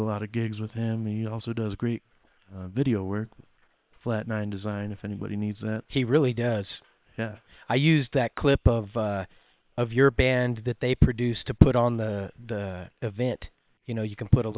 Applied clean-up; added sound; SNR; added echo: neural separator model SepFormer WHAM!.